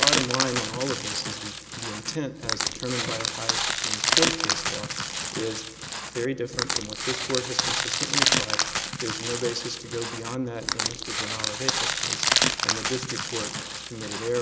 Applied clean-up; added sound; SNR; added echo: none; Crushing; -5 dB; none.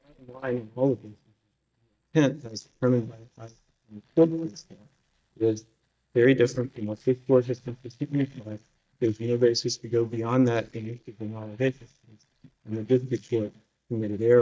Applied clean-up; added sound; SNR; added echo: neural mask model DeepFilterNet 3.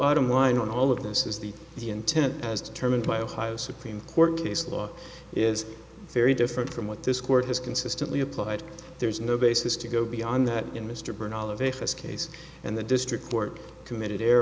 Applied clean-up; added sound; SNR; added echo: none; none; none; none.